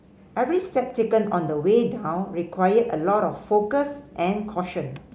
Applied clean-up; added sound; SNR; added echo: none; none; none; none.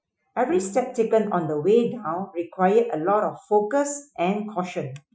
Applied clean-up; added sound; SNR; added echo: classical method Wiener filter.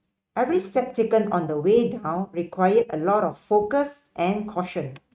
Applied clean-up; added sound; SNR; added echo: neural mask model RNNoise.